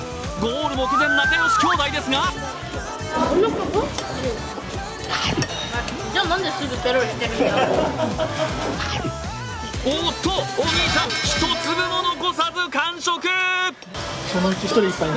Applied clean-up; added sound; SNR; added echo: none; none; none; none.